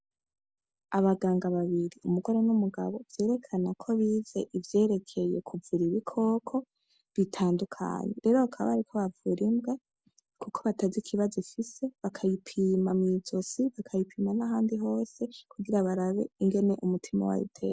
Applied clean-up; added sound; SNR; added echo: none; none; none; none.